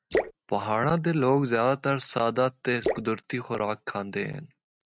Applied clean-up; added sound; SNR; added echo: neural mask model RNNoise.